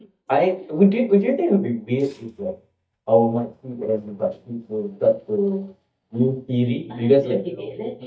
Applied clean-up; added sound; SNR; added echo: neural mask model DeepFilterNet 3.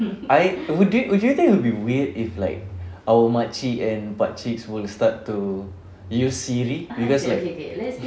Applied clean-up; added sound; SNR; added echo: none; none; none; none.